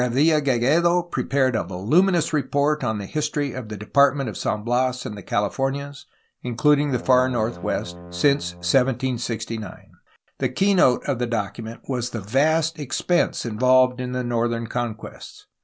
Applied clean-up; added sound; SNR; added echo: none; Brass instrument; 17 dB; none.